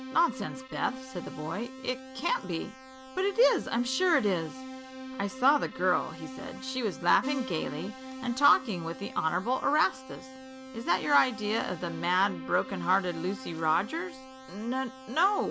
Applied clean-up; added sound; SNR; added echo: none; Keyboard (musical); 12 dB; none.